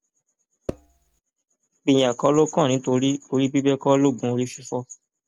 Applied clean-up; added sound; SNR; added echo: none; Percussion; 12 dB; none.